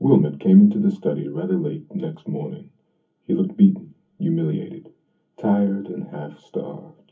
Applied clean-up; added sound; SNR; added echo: none; none; none; reverberation time 0.3 s.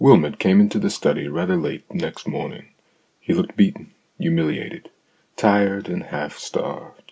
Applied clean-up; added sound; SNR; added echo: none; none; none; none.